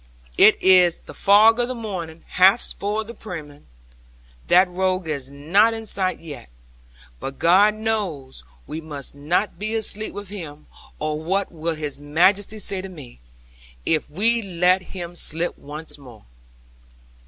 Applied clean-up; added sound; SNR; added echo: none; none; none; none.